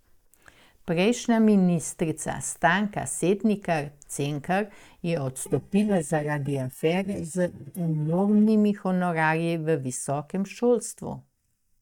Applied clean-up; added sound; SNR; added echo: neural mask model DeepFilterNet 3.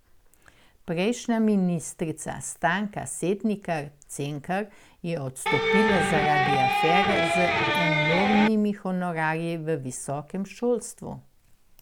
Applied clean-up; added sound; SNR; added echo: none; Electric guitar; -4 dB; none.